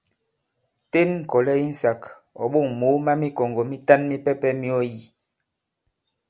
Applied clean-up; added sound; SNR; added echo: none; none; none; none.